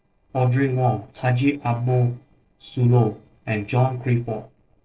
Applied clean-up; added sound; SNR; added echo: neural separator model SepFormer DNS4.